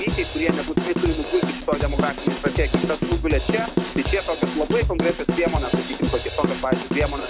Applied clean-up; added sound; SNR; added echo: none; Drum / Drum kit; -1 dB; none.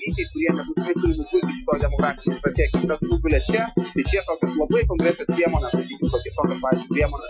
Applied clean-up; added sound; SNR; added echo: classical method Wiener filter.